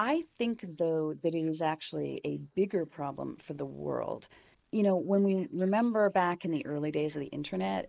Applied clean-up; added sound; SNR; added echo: neural mask model Resemble Enhance denoiser.